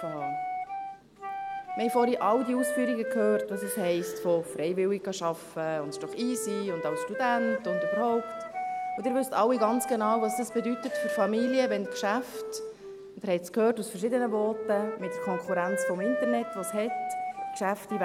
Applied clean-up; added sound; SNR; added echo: none; Wind instrument, woodwind instrument; 5 dB; none.